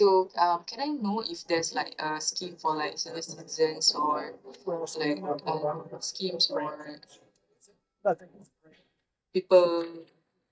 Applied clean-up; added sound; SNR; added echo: neural mask model DeepFilterNet 3.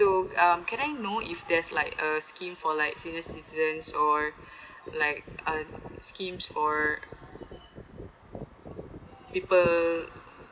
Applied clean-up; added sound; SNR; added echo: none; none; none; none.